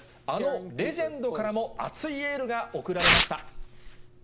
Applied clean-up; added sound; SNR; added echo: none; Tearing; 0 dB; none.